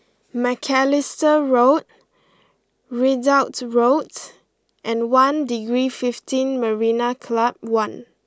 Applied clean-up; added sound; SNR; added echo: none; none; none; none.